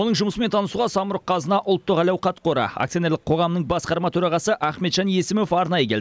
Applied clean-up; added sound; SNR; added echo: none; none; none; none.